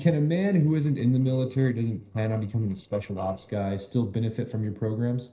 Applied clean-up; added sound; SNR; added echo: neural separator model SepFormer DNS4.